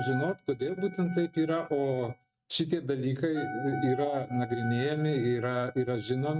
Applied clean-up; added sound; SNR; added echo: neural mask model RNNoise.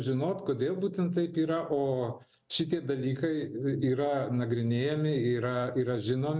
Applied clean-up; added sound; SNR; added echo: none; none; none; none.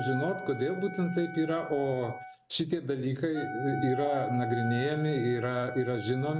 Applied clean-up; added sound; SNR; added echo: none; Wind instrument, woodwind instrument; 9 dB; none.